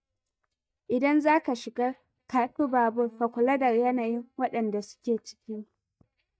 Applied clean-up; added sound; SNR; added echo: neural mask model DeepFilterNet 3.